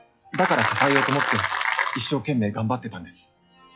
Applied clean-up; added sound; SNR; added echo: classical method log-MMSE.